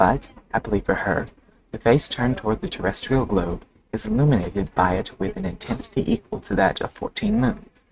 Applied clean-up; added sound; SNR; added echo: neural mask model RNNoise.